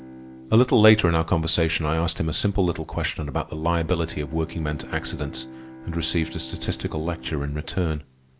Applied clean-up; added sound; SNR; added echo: none; Bowed string instrument; 19 dB; none.